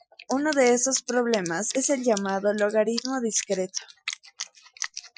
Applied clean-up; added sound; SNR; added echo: classical method Wiener filter.